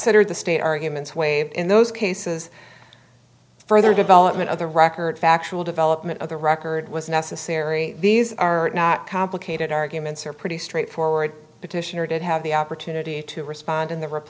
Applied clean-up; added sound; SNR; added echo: none; none; none; none.